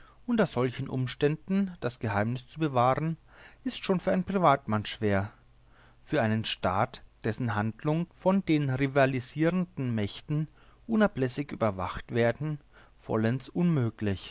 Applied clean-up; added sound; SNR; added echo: none; none; none; none.